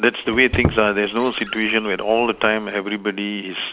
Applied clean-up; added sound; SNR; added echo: none; Squeak; 10 dB; none.